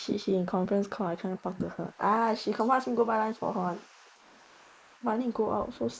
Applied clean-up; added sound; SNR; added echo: neural mask model Resemble Enhance denoiser.